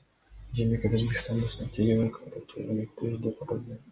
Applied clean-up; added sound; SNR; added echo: none; none; none; none.